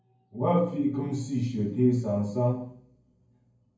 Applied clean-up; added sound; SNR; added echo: none; none; none; reverberation time 0.9 s.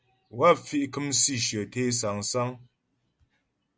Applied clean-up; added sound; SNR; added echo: none; none; none; none.